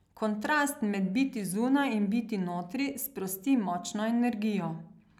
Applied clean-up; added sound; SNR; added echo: none; none; none; none.